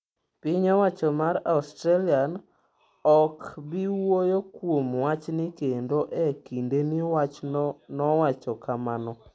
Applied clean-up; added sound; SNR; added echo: none; none; none; none.